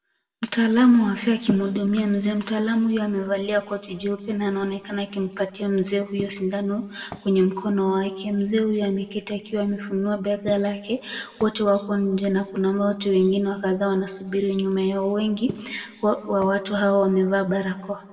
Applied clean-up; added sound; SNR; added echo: none; Walk, footsteps; 18 dB; reverberation time 1.1 s.